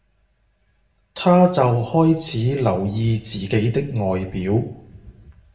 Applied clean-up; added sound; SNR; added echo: none; none; none; reverberation time 0.6 s.